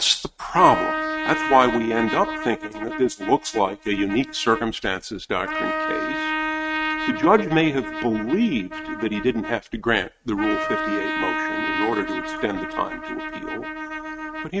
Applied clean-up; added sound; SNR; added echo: neural mask model RNNoise.